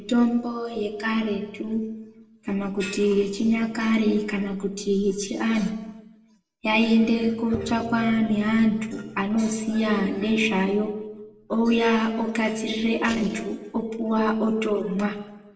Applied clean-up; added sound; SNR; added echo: neural separator model SepFormer DNS4.